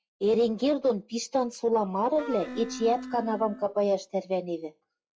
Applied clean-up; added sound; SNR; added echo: classical method log-MMSE.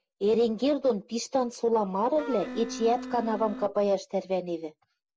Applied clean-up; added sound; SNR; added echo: none; Wind instrument, woodwind instrument; 11 dB; none.